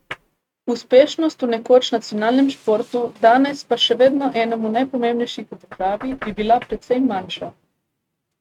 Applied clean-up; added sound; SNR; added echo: neural mask model RNNoise.